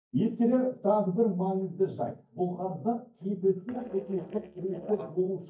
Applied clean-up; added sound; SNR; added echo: neural mask model DeepFilterNet 3.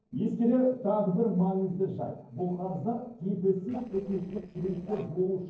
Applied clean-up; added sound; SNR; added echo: neural separator model SepFormer DNS4.